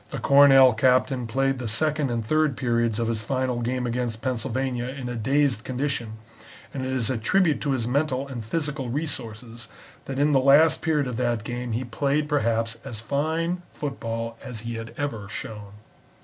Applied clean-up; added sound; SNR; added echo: none; none; none; none.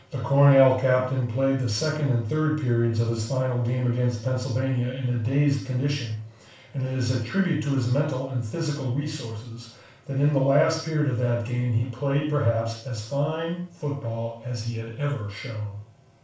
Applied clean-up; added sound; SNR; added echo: none; none; none; reverberation time 0.4 s.